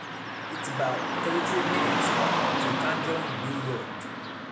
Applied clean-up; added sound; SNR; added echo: none; Car passing by / Traffic noise, roadway noise; -5 dB; none.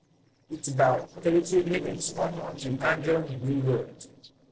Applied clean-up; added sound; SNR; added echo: neural separator model SepFormer DNS4.